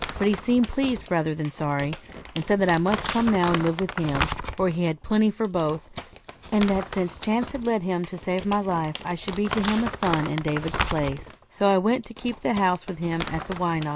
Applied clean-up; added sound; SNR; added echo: none; Crumpling, crinkling; 9 dB; none.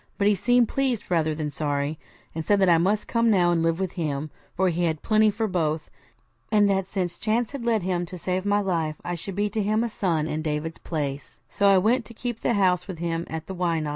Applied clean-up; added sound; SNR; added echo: none; none; none; none.